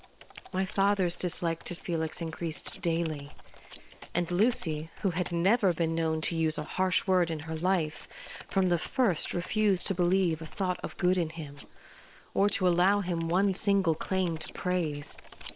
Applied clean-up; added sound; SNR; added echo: neural separator model SepFormer WHAM!.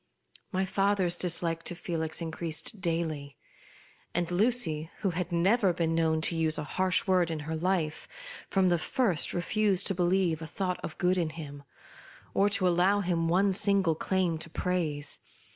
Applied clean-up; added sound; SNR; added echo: none; none; none; none.